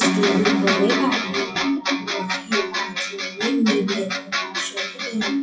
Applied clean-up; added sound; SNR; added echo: classical method WPE with log-MMSE.